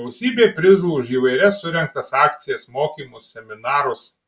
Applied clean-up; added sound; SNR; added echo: none; none; none; none.